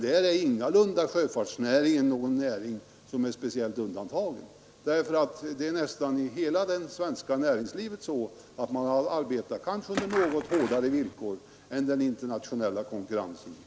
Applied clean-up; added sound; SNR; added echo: none; Skateboard; 8 dB; none.